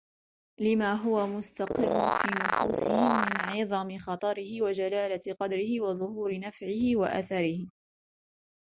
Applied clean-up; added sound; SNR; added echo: none; Animal; -3 dB; none.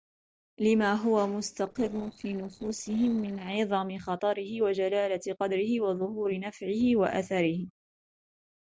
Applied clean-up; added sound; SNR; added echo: neural separator model SepFormer DNS4.